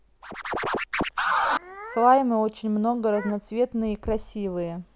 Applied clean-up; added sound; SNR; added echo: none; Scratching (performance technique); 1 dB; none.